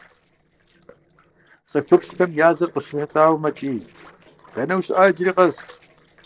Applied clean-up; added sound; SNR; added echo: neural separator model SepFormer DNS4.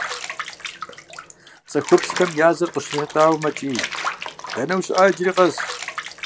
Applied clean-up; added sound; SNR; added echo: none; Bathtub (filling or washing) / Water; 9 dB; none.